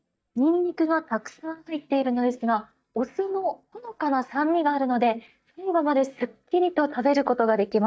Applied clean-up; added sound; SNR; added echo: neural mask model DeepFilterNet 3.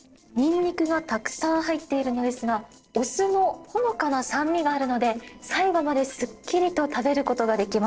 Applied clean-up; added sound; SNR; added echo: neural separator model SepFormer DNS4.